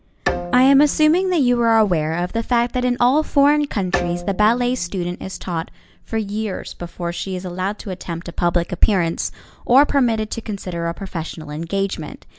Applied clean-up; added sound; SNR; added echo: none; Bowed string instrument; 12 dB; none.